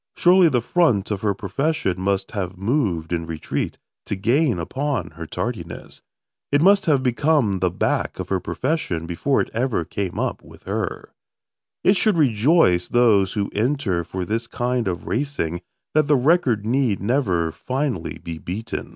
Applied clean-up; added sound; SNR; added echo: none; none; none; none.